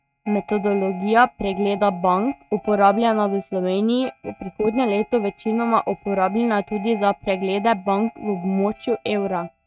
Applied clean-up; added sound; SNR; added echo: neural mask model RNNoise.